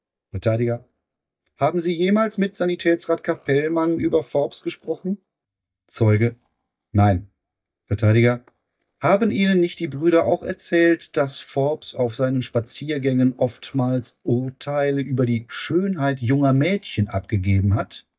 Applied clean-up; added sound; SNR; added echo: neural mask model DeepFilterNet 3.